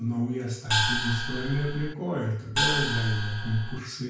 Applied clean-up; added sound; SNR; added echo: none; Gong; -1 dB; reverberation time 0.5 s.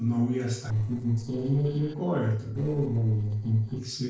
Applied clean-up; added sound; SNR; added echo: neural separator model SepFormer DNS4.